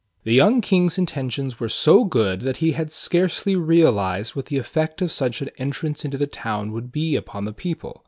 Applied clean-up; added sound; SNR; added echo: none; none; none; none.